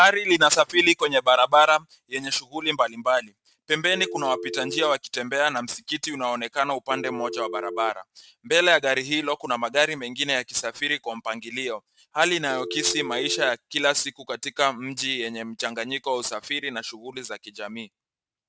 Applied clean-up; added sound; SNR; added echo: neural mask model RNNoise.